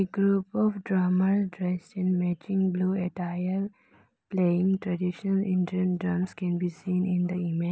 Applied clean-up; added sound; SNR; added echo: none; none; none; none.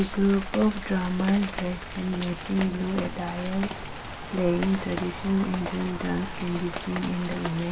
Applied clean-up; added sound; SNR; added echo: none; Rain; 7 dB; reverberation time 0.2 s.